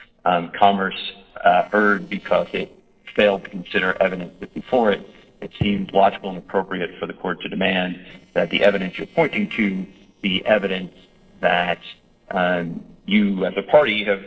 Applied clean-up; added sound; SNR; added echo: neural separator model SepFormer DNS4.